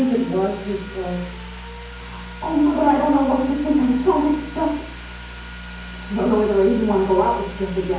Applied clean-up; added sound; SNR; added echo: none; Sawing; 18 dB; reverberation time 0.9 s.